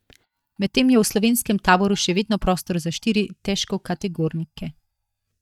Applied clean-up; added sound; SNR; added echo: neural mask model DeepFilterNet 3.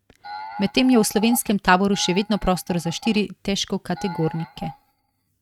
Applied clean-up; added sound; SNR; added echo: neural mask model RNNoise.